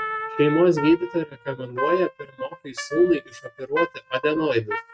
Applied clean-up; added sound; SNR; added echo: neural mask model RNNoise.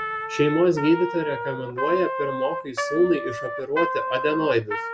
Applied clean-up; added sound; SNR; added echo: none; Trumpet; 5 dB; none.